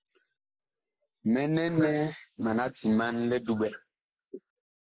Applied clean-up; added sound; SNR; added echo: neural mask model Resemble Enhance denoiser.